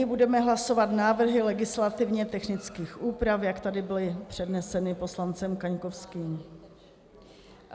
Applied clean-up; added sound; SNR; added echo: none; none; none; none.